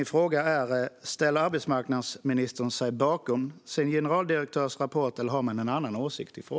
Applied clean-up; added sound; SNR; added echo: none; none; none; none.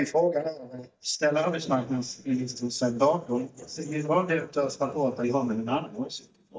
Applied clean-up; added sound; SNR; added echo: neural mask model DeepFilterNet 3.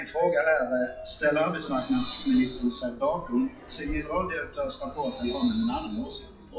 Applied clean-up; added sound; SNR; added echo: classical method WPE with log-MMSE.